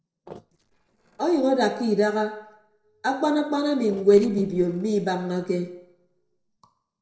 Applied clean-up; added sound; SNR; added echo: neural separator model SepFormer DNS4.